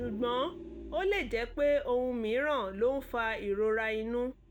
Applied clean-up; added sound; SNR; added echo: none; Vehicle; 16 dB; none.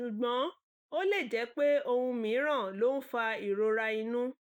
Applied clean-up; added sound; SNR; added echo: neural mask model Resemble Enhance denoiser.